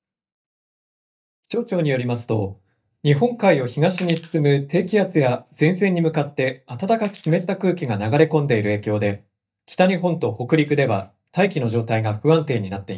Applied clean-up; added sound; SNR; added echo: neural mask model DeepFilterNet 3.